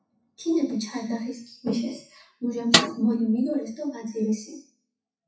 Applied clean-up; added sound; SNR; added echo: classical method WPE with log-MMSE.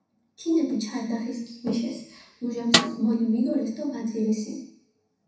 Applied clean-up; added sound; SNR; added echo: none; Snare drum; -2 dB; reverberation time 0.7 s.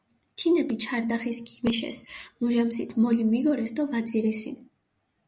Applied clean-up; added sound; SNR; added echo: none; none; none; none.